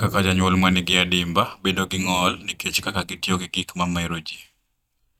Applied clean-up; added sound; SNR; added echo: neural mask model DeepFilterNet 3.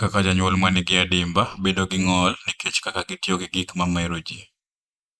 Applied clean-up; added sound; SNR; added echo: neural mask model Resemble Enhance denoiser.